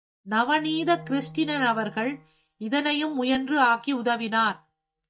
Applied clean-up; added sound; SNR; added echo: neural mask model DeepFilterNet 3.